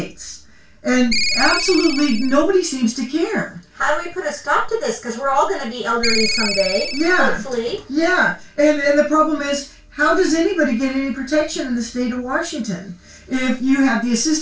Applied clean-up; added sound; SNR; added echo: none; Ringtone; 1 dB; reverberation time 0.2 s.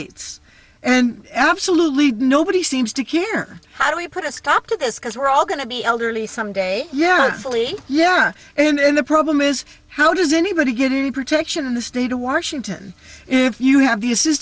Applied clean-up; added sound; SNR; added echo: none; none; none; none.